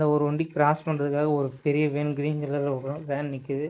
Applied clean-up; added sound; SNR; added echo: neural mask model Resemble Enhance denoiser.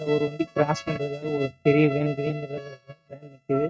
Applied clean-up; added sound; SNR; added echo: neural mask model RNNoise.